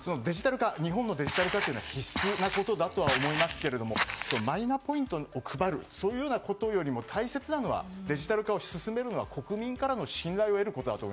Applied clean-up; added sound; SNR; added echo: none; Walk, footsteps; 3 dB; none.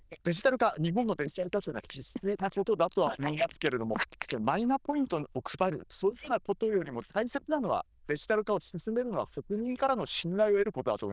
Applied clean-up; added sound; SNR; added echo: neural diffusion model UNIVERSE++.